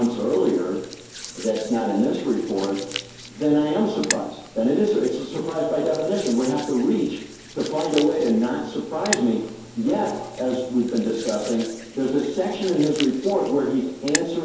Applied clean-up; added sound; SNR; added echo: none; Hands; 13 dB; reverberation time 2.4 s.